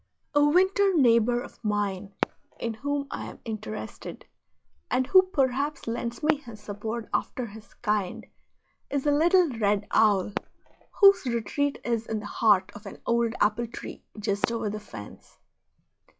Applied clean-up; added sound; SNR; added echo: classical method log-MMSE.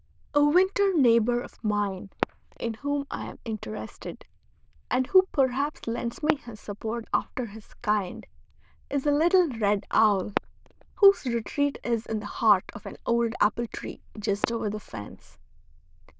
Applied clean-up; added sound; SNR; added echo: neural diffusion model UNIVERSE++.